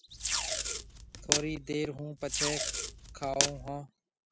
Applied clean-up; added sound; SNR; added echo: none; Packing tape, duct tape; -4 dB; none.